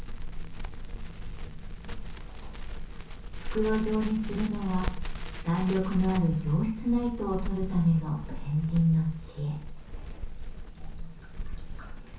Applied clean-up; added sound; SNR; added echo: none; Crackle; 4 dB; reverberation time 0.6 s.